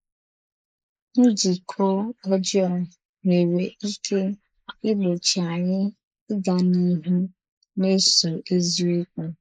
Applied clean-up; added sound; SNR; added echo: neural mask model Resemble Enhance denoiser.